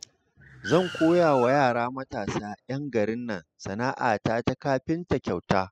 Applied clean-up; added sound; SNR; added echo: classical method spectral subtraction.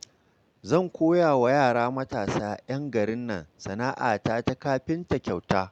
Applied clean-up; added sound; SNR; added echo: none; none; none; none.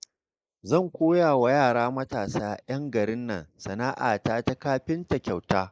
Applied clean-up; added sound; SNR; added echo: neural mask model Resemble Enhance denoiser.